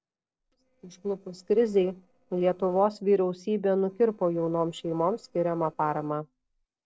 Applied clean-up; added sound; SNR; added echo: neural separator model SepFormer DNS4.